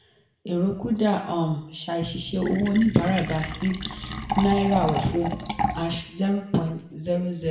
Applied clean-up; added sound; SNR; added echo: none; Fill (with liquid); 8 dB; reverberation time 0.7 s.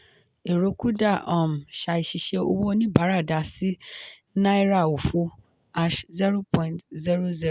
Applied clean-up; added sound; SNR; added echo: none; none; none; none.